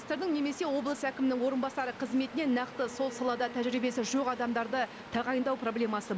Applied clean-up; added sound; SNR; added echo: none; Bowed string instrument + Waves, surf; 14 dB; none.